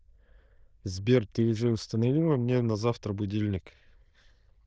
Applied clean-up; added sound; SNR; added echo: neural diffusion model UNIVERSE++.